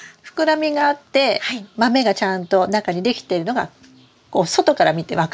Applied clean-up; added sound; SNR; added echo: none; none; none; none.